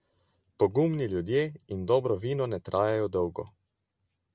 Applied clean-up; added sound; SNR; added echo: none; none; none; none.